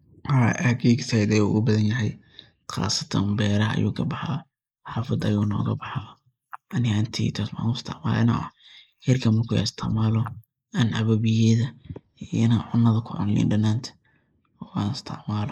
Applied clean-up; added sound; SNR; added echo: neural mask model Resemble Enhance denoiser.